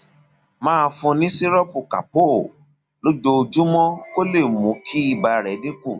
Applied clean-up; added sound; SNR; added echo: none; none; none; none.